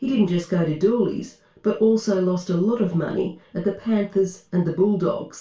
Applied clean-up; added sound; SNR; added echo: none; none; none; reverberation time 0.2 s.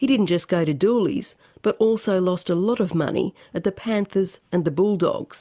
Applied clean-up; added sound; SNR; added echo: none; none; none; none.